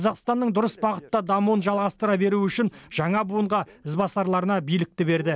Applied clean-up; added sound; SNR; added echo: none; none; none; none.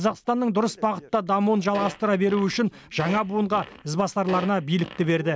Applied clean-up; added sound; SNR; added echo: none; Fart; 16 dB; none.